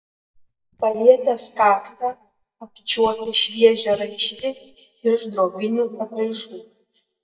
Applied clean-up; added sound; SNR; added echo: neural mask model DeepFilterNet 3.